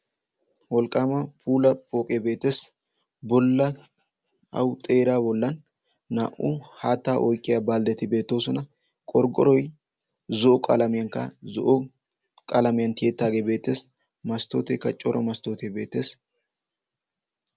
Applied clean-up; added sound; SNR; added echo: none; none; none; none.